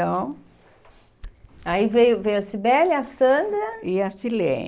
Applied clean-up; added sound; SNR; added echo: none; none; none; none.